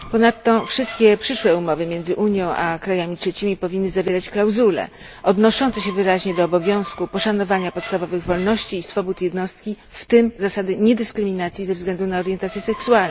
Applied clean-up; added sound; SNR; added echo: none; Squeak; 20 dB; none.